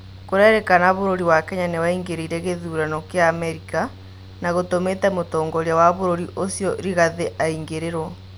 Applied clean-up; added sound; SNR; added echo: none; Mechanical fan; 19 dB; none.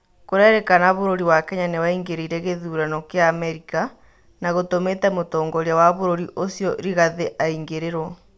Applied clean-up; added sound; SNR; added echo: none; none; none; none.